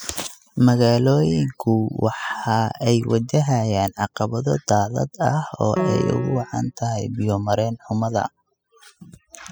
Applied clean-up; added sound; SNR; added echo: classical method spectral subtraction.